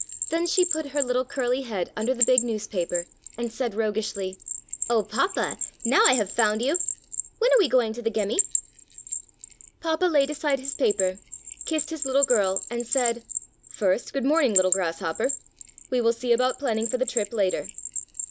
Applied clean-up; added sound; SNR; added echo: none; Bell; 7 dB; none.